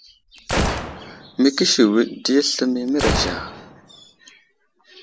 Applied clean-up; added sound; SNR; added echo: none; Gunshot, gunfire; 6 dB; none.